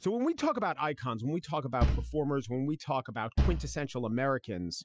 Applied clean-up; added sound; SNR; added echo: classical method Wiener filter.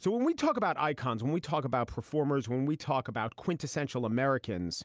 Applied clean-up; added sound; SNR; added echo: none; none; none; none.